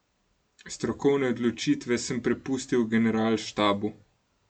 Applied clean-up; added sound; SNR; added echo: none; none; none; none.